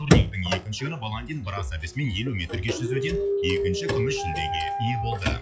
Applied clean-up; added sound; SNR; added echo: classical method log-MMSE.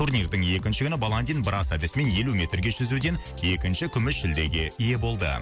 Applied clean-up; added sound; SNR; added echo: none; none; none; none.